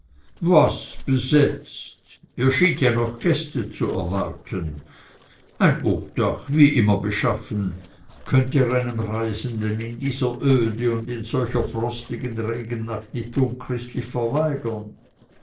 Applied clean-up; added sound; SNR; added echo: neural separator model SepFormer DNS4.